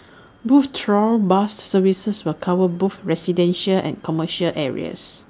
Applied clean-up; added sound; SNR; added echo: none; none; none; none.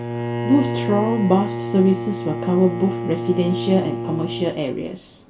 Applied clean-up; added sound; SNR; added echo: none; Bowed string instrument; 6 dB; reverberation time 0.3 s.